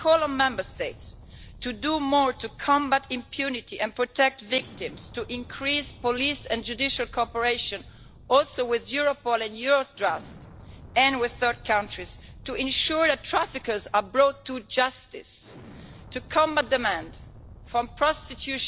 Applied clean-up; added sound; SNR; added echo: none; Explosion; 20 dB; none.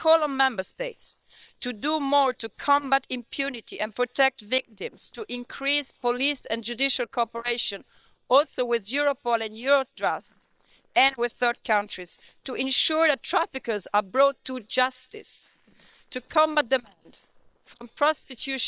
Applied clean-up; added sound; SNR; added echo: neural separator model SepFormer WHAM!.